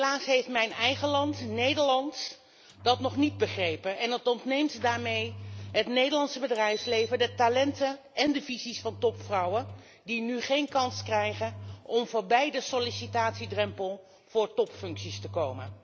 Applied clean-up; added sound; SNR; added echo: none; Engine; 15 dB; none.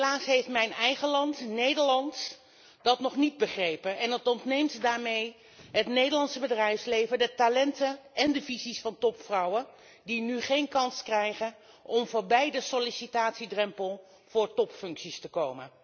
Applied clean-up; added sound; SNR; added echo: none; none; none; none.